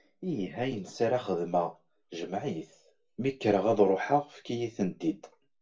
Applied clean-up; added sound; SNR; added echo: none; none; none; reverberation time 0.2 s.